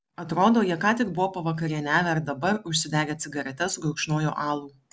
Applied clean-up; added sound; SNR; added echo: none; none; none; none.